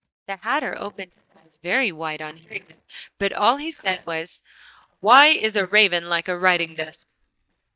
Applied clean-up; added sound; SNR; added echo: neural mask model DeepFilterNet 3.